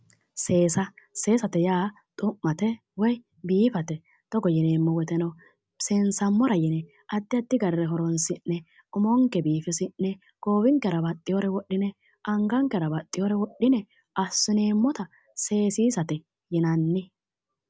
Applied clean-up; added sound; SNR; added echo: none; none; none; none.